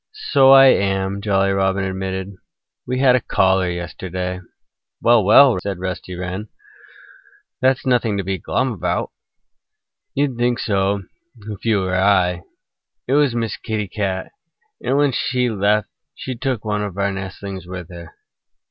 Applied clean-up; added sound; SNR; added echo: none; none; none; none.